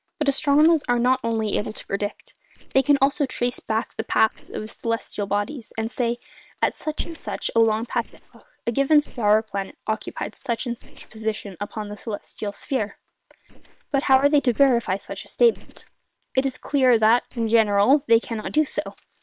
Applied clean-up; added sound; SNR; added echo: neural separator model SepFormer WHAM!.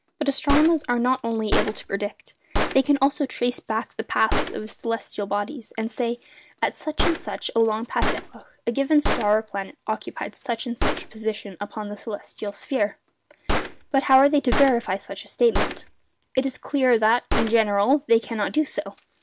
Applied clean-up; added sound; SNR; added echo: none; Gunshot, gunfire; 6 dB; none.